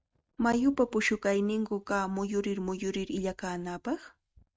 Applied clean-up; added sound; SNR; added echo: neural mask model RNNoise.